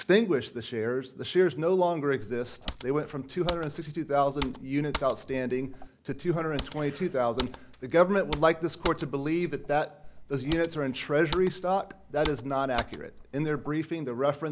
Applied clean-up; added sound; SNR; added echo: none; Computer keyboard; 11 dB; none.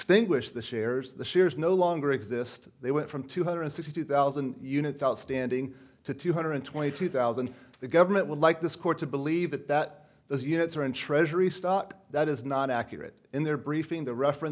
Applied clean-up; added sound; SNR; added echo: none; none; none; none.